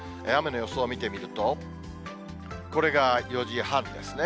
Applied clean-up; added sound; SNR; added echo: none; none; none; none.